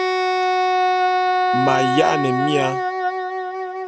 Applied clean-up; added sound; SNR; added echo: none; Wind instrument, woodwind instrument; -5 dB; none.